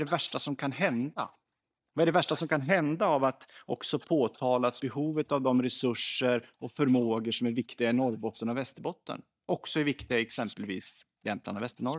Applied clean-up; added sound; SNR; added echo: neural mask model DeepFilterNet 3.